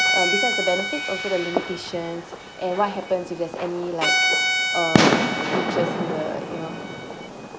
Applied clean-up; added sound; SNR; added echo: none; Fireworks + Bowed string instrument; -4 dB; none.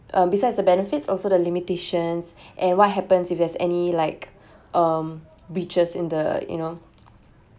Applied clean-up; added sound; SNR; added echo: none; none; none; none.